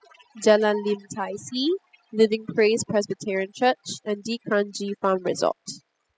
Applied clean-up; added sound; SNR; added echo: classical method spectral subtraction.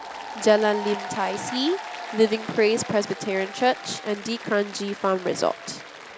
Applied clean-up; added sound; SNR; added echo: none; Applause; 11 dB; none.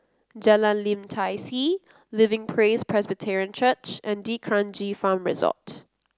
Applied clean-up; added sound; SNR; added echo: none; none; none; none.